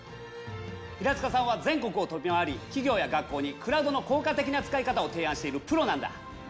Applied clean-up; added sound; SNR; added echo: none; none; none; none.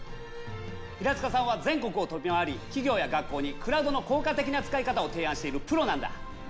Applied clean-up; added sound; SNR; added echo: none; Buzz; 11 dB; none.